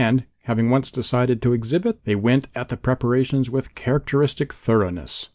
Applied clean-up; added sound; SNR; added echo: none; none; none; none.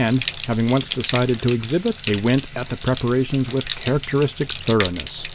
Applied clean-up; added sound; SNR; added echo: none; Bathtub (filling or washing); 10 dB; none.